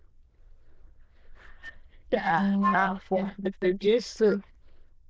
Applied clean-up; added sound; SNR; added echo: neural diffusion model UNIVERSE++.